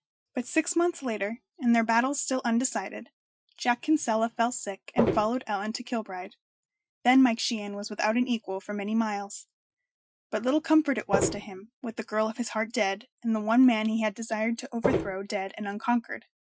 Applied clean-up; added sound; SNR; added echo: classical method Wiener filter.